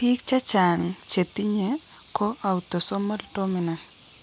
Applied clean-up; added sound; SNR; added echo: none; none; none; none.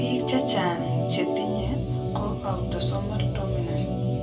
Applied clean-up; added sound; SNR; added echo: none; Organ; -4 dB; reverberation time 0.2 s.